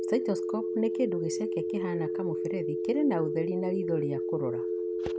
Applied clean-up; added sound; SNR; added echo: none; Telephone; -1 dB; none.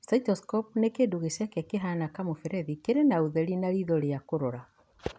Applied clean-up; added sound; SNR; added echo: none; none; none; none.